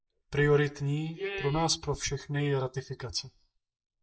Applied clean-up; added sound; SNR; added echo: neural mask model Resemble Enhance denoiser.